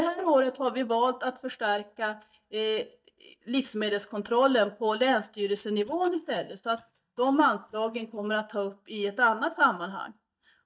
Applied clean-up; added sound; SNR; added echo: neural mask model DeepFilterNet 3.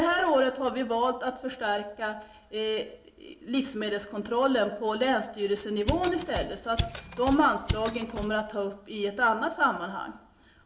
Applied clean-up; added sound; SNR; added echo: none; Mechanisms; 6 dB; reverberation time 0.9 s.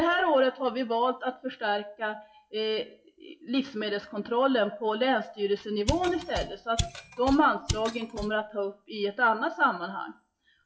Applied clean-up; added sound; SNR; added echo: classical method WPE with log-MMSE.